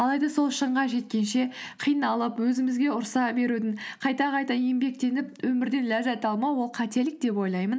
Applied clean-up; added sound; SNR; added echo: none; none; none; none.